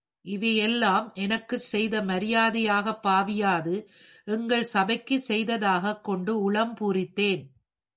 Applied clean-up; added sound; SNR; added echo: none; none; none; none.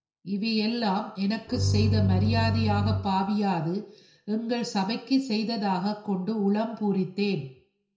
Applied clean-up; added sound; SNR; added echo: none; Bowed string instrument; -2 dB; reverberation time 0.5 s.